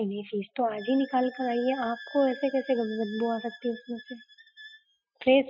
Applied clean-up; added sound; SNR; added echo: classical method Wiener filter.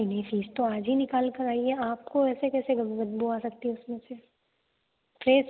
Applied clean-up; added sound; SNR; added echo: none; none; none; none.